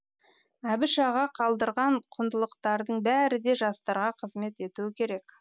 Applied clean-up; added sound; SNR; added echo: none; none; none; none.